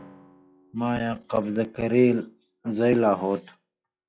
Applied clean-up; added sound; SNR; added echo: classical method log-MMSE.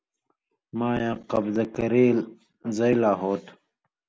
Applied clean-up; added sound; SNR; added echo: none; none; none; none.